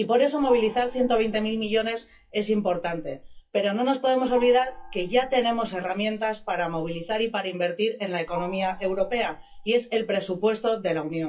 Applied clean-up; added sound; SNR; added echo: classical method WPE with log-MMSE.